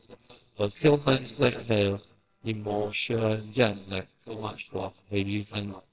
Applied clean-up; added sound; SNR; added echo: neural separator model SepFormer WHAMR!.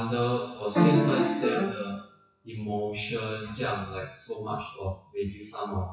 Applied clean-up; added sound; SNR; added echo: classical method WPE with log-MMSE.